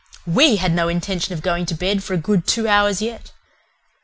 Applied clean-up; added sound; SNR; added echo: none; none; none; none.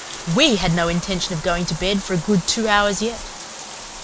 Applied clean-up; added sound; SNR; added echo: none; Bathtub (filling or washing); 13 dB; none.